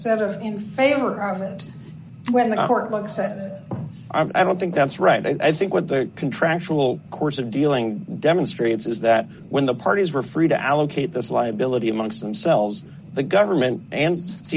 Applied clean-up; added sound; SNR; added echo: none; none; none; none.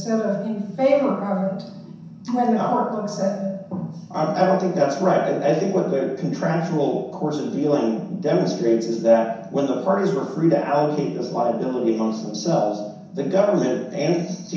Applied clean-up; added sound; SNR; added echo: none; none; none; reverberation time 0.7 s.